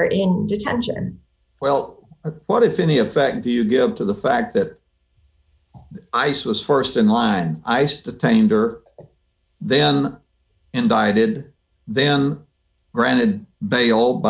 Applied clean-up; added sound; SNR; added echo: none; none; none; none.